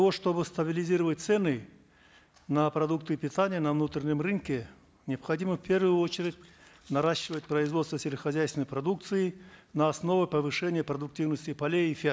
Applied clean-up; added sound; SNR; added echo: none; none; none; none.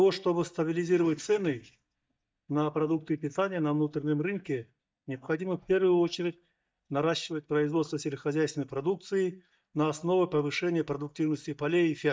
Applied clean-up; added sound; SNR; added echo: neural mask model DeepFilterNet 3.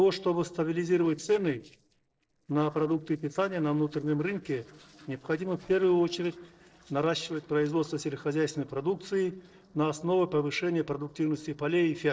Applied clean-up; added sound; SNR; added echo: neural separator model SepFormer DNS4.